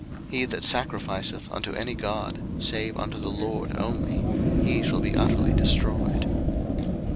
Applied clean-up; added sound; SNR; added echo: none; Fire; -5 dB; none.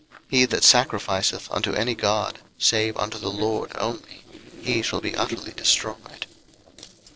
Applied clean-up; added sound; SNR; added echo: neural separator model SepFormer DNS4.